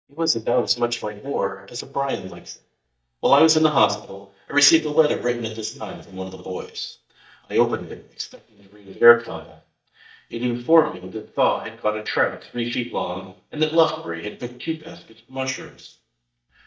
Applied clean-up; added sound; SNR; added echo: neural mask model DeepFilterNet 3.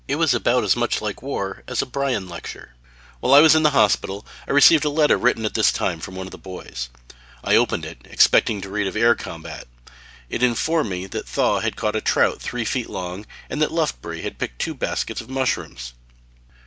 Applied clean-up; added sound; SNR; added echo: none; none; none; none.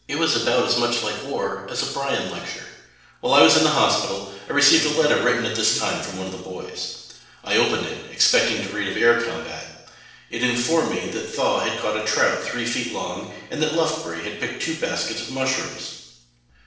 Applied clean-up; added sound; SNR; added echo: neural separator model SepFormer DNS4.